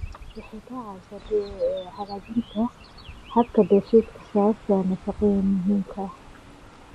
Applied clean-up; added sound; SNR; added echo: none; Chirp, tweet; 19 dB; none.